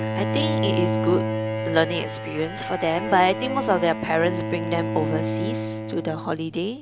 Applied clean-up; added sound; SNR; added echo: none; Bowed string instrument; 2 dB; none.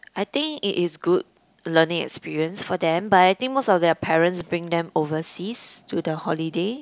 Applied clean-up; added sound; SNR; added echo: none; none; none; none.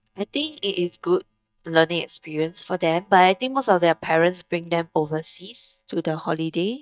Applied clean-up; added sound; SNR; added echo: neural mask model DeepFilterNet 3.